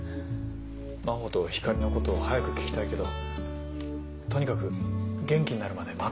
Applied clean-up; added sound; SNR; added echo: none; none; none; none.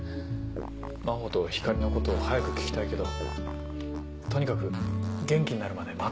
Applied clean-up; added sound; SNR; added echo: none; Fart; 17 dB; none.